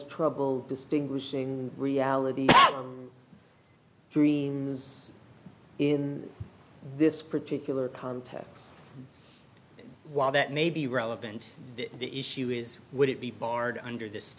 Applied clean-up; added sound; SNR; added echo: none; none; none; none.